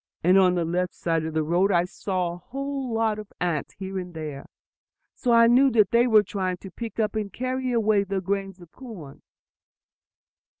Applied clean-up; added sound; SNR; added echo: none; none; none; none.